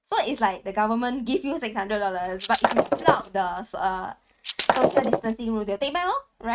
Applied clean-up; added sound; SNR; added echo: neural mask model RNNoise.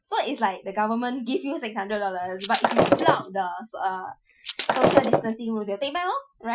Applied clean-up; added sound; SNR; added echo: classical method Wiener filter.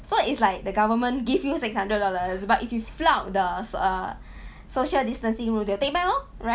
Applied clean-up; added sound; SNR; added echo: none; none; none; none.